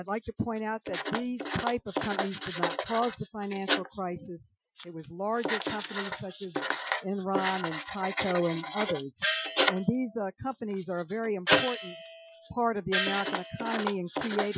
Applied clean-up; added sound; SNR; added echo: classical method Wiener filter.